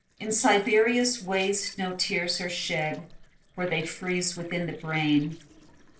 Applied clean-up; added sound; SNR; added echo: neural separator model SepFormer DNS4.